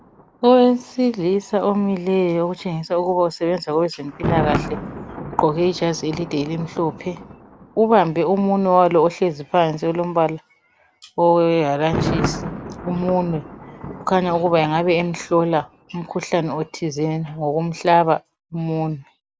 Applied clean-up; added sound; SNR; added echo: none; Thunder; 12 dB; none.